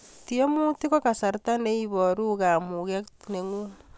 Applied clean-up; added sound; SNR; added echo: none; none; none; none.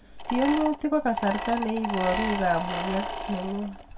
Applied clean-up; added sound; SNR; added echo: none; Mechanisms; 5 dB; reverberation time 0.1 s.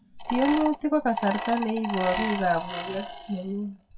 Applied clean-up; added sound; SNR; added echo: classical method WPE with log-MMSE.